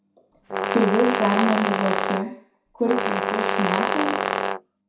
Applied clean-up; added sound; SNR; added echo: none; Brass instrument; 0 dB; reverberation time 0.6 s.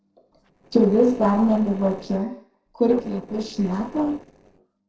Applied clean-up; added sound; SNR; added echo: neural separator model SepFormer DNS4.